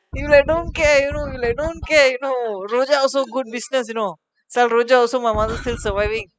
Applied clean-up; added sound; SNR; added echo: classical method spectral subtraction.